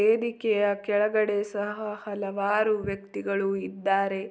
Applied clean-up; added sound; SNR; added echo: none; none; none; none.